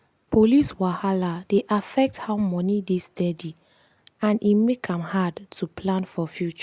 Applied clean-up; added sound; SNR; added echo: none; none; none; none.